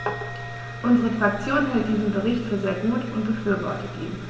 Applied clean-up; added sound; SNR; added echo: none; Musical instrument; 20 dB; reverberation time 2.3 s.